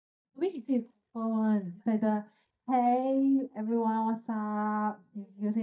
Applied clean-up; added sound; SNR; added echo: neural mask model DeepFilterNet 3.